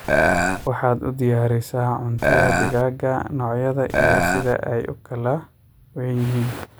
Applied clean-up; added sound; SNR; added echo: none; Burping, eructation; -4 dB; none.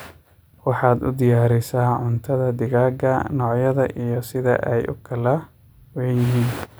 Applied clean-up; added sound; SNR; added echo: none; none; none; none.